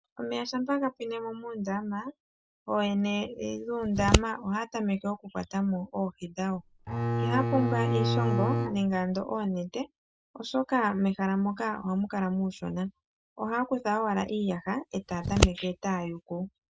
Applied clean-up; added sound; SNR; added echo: none; Bowed string instrument + Scissors; -2 dB; none.